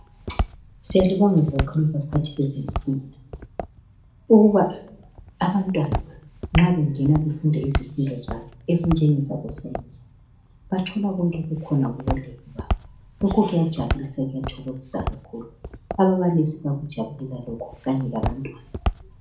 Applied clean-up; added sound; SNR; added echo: none; Walk, footsteps; 9 dB; reverberation time 0.4 s.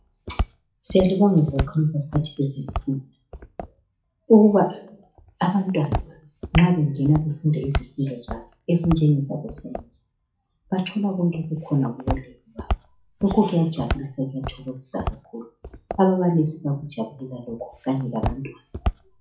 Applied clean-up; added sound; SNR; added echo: classical method WPE with log-MMSE.